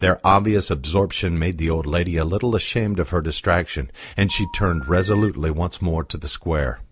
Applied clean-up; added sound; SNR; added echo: none; Telephone; 17 dB; none.